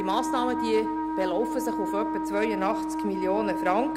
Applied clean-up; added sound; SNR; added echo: none; Wind instrument, woodwind instrument; 1 dB; none.